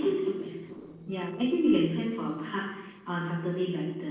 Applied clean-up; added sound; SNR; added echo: neural separator model SepFormer DNS4.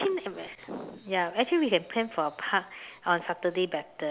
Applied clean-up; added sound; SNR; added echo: none; none; none; none.